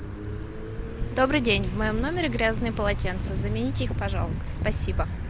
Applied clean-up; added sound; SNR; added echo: none; none; none; none.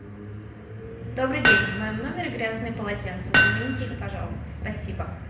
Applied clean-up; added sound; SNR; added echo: none; Hammer; -4 dB; reverberation time 0.7 s.